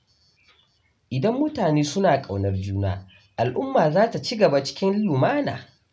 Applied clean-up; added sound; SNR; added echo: none; none; none; none.